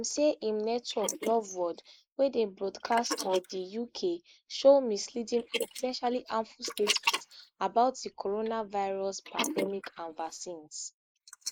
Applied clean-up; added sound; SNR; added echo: neural mask model Resemble Enhance denoiser.